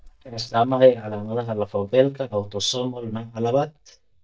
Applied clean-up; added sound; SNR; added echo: neural mask model DeepFilterNet 3.